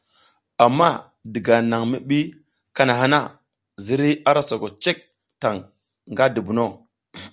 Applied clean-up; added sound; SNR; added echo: none; none; none; none.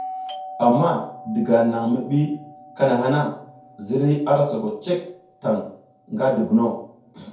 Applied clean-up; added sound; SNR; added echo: none; Doorbell; 18 dB; reverberation time 0.6 s.